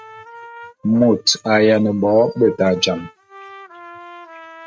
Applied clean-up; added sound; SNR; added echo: neural mask model RNNoise.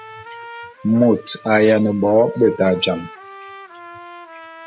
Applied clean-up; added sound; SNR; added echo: none; Trumpet; 19 dB; none.